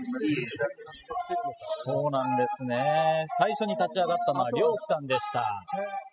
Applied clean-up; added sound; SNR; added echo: classical method spectral subtraction.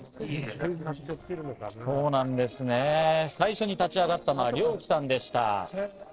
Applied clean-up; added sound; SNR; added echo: neural separator model SepFormer DNS4.